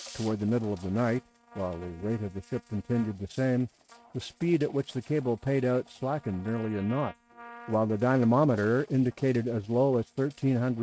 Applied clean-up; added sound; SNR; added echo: neural mask model RNNoise.